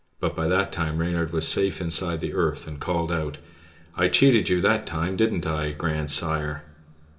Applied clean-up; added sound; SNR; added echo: none; none; none; reverberation time 1.7 s.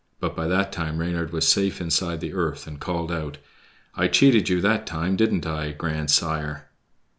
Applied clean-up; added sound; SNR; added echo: none; none; none; none.